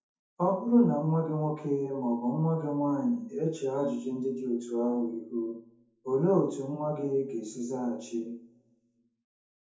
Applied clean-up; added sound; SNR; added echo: none; none; none; reverberation time 0.6 s.